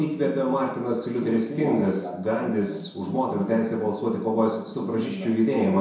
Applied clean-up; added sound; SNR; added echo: none; none; none; reverberation time 0.7 s.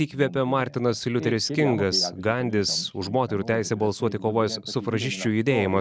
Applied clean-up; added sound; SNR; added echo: none; none; none; none.